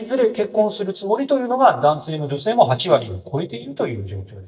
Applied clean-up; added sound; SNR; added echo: neural mask model DeepFilterNet 3.